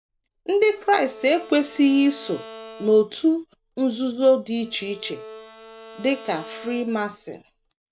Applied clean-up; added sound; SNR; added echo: none; Bowed string instrument; 20 dB; none.